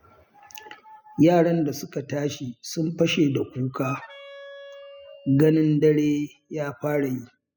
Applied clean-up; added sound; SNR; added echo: classical method spectral subtraction.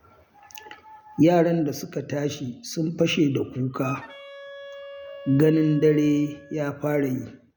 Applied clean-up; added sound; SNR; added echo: none; Wind instrument, woodwind instrument; 17 dB; none.